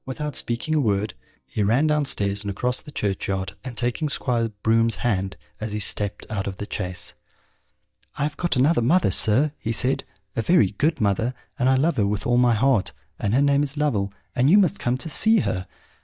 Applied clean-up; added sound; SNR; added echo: neural mask model DeepFilterNet 3.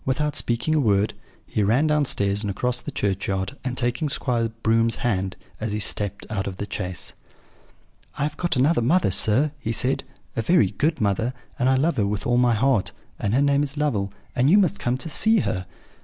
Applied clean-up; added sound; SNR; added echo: none; none; none; none.